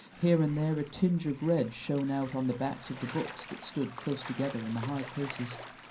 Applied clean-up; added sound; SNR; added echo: none; Gull, seagull / Waves, surf; 15 dB; reverberation time 0.3 s.